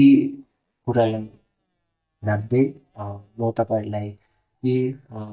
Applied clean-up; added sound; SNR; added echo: neural mask model DeepFilterNet 3.